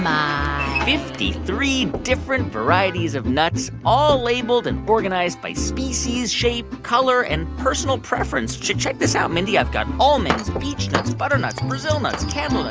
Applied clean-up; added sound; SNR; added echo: none; Knock; 17 dB; none.